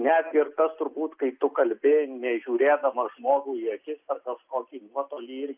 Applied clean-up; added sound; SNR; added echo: neural mask model Resemble Enhance denoiser.